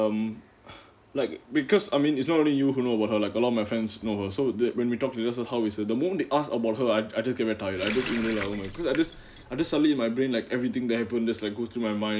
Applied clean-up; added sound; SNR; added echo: none; Water tap, faucet; 11 dB; none.